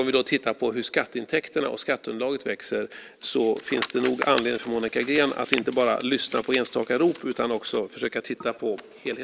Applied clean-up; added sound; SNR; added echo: none; none; none; none.